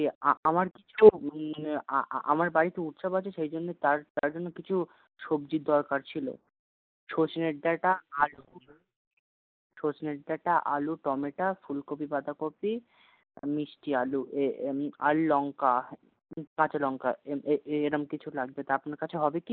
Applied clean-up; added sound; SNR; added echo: neural mask model Resemble Enhance denoiser.